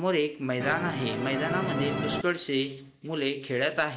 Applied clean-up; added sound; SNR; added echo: none; Musical instrument; 2 dB; none.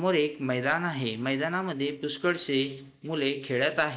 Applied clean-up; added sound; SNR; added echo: none; none; none; none.